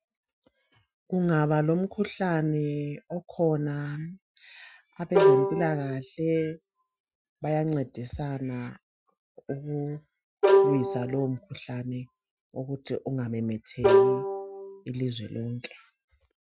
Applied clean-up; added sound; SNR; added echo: classical method Wiener filter.